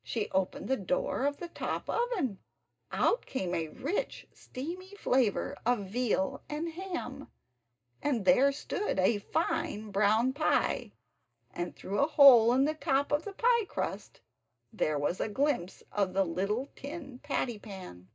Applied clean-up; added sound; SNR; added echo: none; none; none; reverberation time 0.2 s.